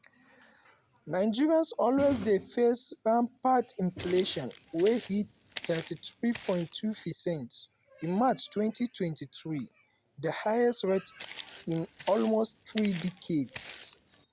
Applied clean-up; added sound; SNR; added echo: none; Walk, footsteps; 14 dB; none.